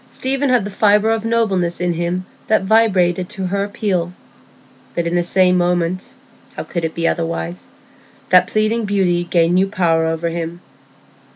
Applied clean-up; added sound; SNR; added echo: none; none; none; none.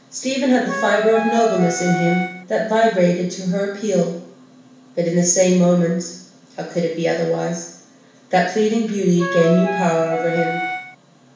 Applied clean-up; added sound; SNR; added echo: none; Wind instrument, woodwind instrument; 5 dB; reverberation time 0.7 s.